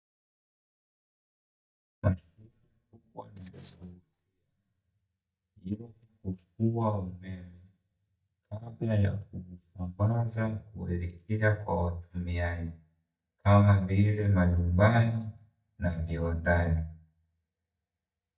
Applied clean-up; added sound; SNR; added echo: neural mask model DeepFilterNet 3.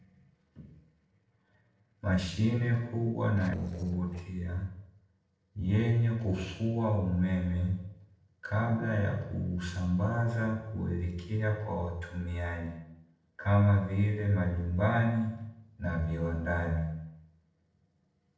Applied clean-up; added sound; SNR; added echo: neural separator model SepFormer DNS4.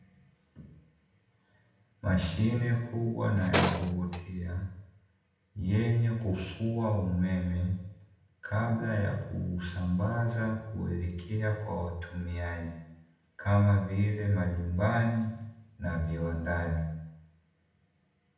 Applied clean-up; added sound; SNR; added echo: none; Tools; 3 dB; reverberation time 0.8 s.